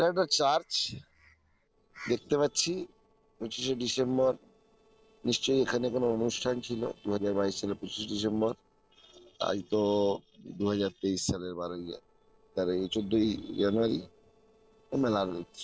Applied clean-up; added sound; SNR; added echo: neural separator model SepFormer DNS4.